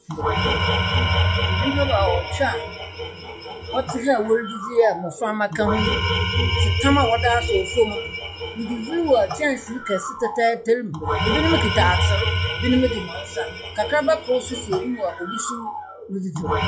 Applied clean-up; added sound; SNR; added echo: classical method log-MMSE.